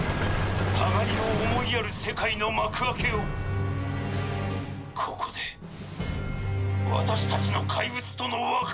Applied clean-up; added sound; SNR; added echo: none; none; none; none.